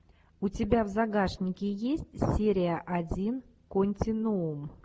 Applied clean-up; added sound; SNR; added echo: none; none; none; none.